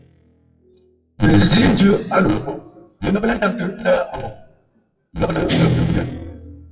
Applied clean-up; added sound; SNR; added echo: classical method WPE with log-MMSE.